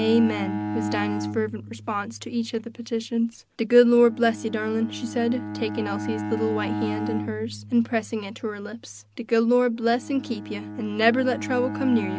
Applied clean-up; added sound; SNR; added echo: none; Bowed string instrument; 8 dB; none.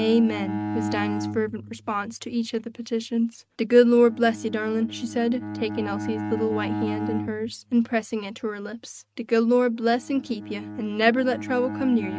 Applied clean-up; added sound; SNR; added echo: neural mask model RNNoise.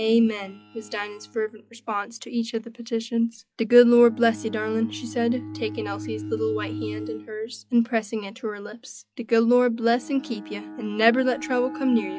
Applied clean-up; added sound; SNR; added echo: classical method log-MMSE.